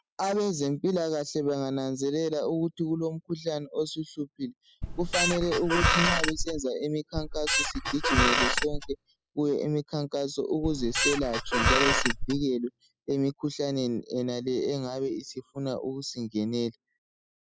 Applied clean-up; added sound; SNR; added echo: classical method spectral subtraction.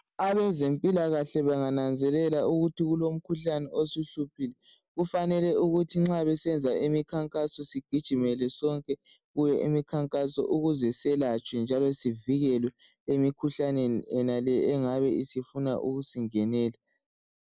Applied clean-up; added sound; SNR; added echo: none; none; none; none.